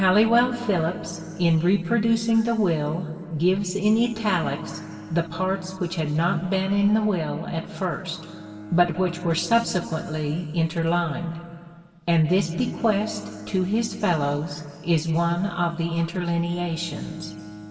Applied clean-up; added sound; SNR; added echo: none; Bowed string instrument; 18 dB; reverberation time 2.2 s.